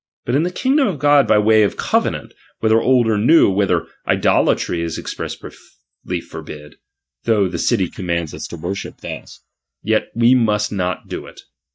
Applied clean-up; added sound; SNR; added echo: neural mask model DeepFilterNet 3.